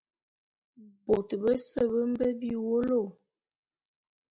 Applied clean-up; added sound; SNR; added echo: none; none; none; none.